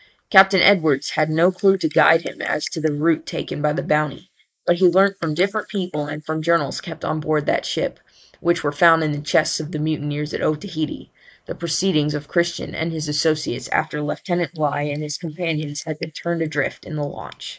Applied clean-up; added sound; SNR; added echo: neural mask model Resemble Enhance denoiser.